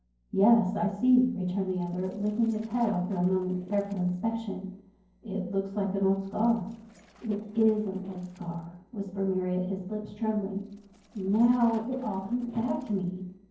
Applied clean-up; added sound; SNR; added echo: neural separator model SepFormer DNS4.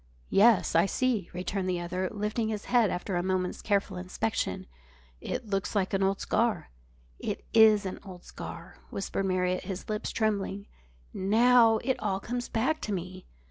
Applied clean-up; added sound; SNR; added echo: none; none; none; none.